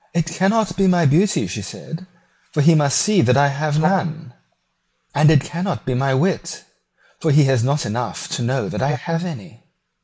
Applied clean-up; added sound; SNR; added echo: neural mask model Resemble Enhance denoiser.